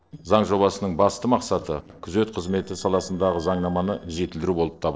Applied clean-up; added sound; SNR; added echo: neural separator model SepFormer DNS4.